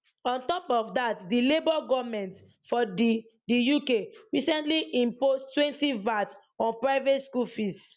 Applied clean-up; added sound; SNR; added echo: none; none; none; none.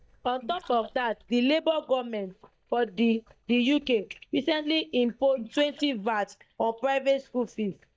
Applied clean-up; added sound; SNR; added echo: neural mask model DeepFilterNet 3.